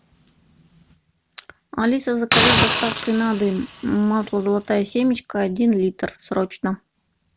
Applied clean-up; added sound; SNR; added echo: none; Hiss; 1 dB; none.